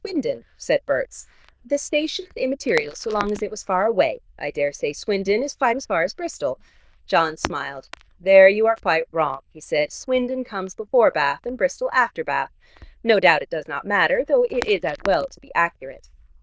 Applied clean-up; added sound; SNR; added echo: neural diffusion model UNIVERSE++.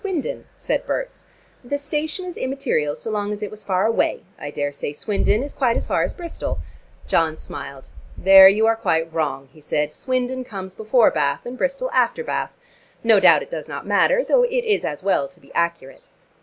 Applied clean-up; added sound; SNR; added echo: none; none; none; none.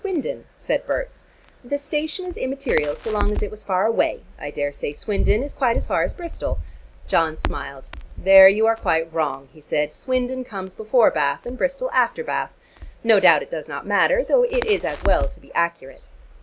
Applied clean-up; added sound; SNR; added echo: none; Crackle; 11 dB; none.